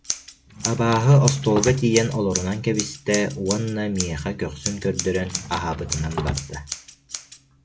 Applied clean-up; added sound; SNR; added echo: none; Scissors + Drawer open or close; 9 dB; none.